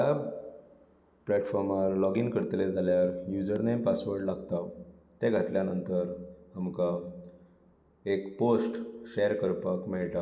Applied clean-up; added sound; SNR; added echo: none; none; none; none.